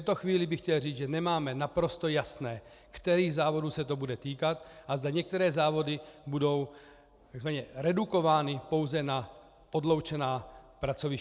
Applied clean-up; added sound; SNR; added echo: none; none; none; none.